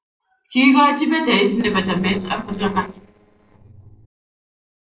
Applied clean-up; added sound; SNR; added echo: neural separator model SepFormer DNS4.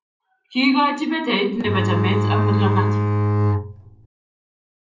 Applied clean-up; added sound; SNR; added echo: none; Bowed string instrument; -4 dB; reverberation time 0.6 s.